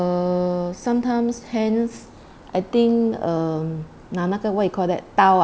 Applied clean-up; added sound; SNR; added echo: none; none; none; none.